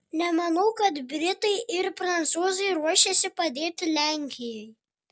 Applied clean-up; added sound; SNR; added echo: none; none; none; none.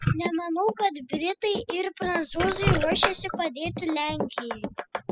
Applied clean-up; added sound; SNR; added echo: classical method spectral subtraction.